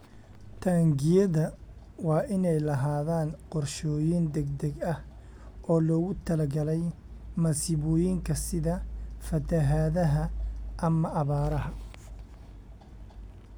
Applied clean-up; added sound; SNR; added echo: none; none; none; none.